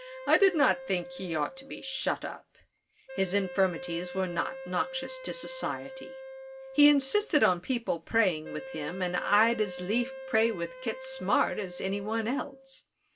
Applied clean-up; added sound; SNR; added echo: none; Wind instrument, woodwind instrument; 13 dB; reverberation time 0.1 s.